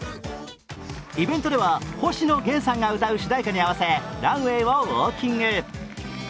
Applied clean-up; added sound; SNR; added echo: none; none; none; none.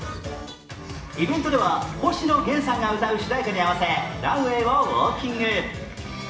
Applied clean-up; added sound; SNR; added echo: none; none; none; reverberation time 0.8 s.